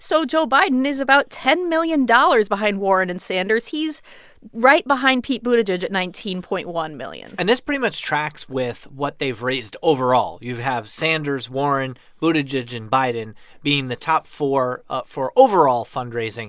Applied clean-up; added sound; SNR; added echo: none; none; none; none.